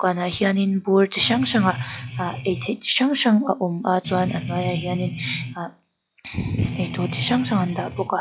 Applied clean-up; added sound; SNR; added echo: classical method log-MMSE.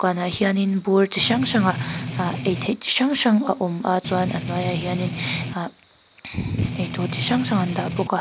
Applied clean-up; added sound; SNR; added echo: none; Strum; 6 dB; none.